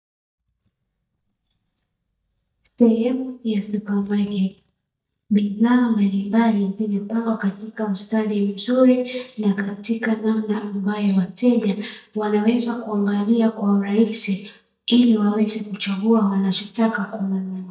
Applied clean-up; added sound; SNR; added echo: neural mask model DeepFilterNet 3.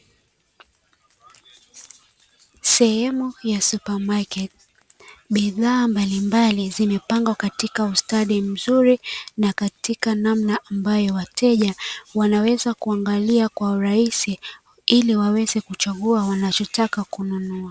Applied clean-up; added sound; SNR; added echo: none; none; none; none.